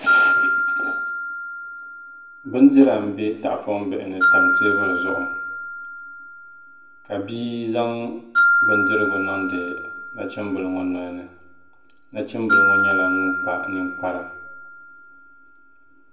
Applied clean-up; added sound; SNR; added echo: none; Glockenspiel; -2 dB; reverberation time 0.6 s.